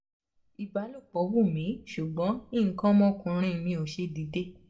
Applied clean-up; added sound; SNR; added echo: none; none; none; reverberation time 0.3 s.